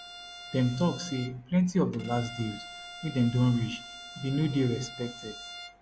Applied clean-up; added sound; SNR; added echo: none; Bowed string instrument; 15 dB; none.